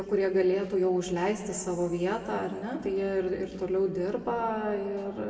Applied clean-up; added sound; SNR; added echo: none; none; none; reverberation time 1.9 s.